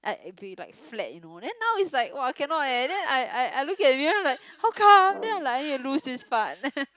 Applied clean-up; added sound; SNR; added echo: none; Brass instrument; 19 dB; none.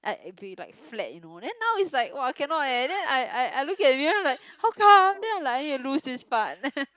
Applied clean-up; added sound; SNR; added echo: neural mask model Resemble Enhance denoiser.